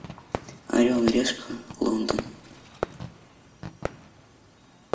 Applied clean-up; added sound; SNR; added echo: none; Fireworks; 8 dB; reverberation time 0.7 s.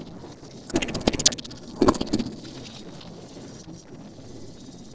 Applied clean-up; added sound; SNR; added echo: neural separator model SepFormer DNS4.